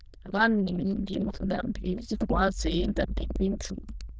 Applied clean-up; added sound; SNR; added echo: neural diffusion model UNIVERSE++.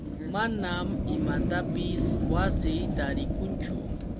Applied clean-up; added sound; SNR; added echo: none; Fire; -5 dB; none.